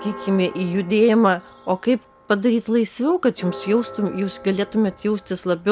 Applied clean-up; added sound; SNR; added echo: none; Church bell; 19 dB; none.